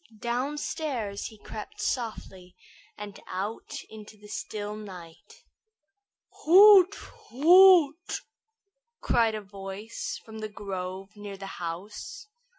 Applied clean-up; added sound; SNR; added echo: none; none; none; none.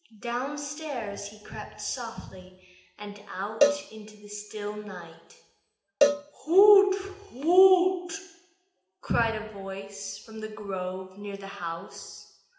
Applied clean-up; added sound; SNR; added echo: none; Cowbell; 2 dB; reverberation time 0.8 s.